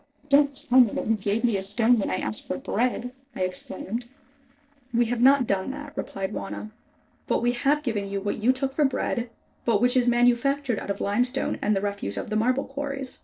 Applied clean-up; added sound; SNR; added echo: neural separator model SepFormer DNS4.